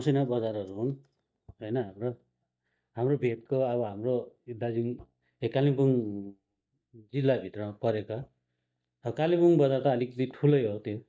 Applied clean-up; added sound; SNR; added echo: neural mask model DeepFilterNet 3.